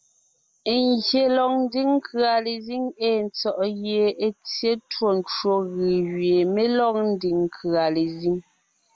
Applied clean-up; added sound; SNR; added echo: none; none; none; none.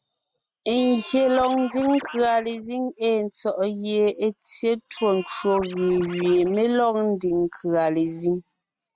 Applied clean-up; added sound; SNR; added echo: neural mask model RNNoise.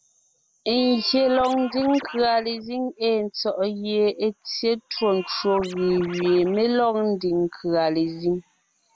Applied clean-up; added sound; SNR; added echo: none; Scratching (performance technique); 16 dB; none.